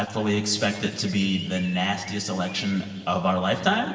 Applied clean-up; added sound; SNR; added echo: none; Bird; 20 dB; reverberation time 2.5 s.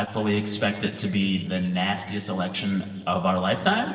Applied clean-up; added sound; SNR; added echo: neural separator model SepFormer DNS4.